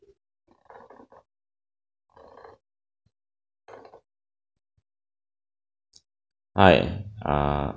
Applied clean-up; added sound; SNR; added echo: none; none; none; none.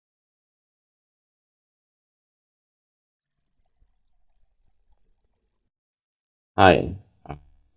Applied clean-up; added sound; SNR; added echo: neural mask model DeepFilterNet 3.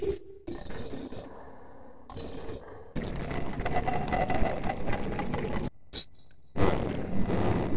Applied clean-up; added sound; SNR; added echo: neural separator model SepFormer DNS4.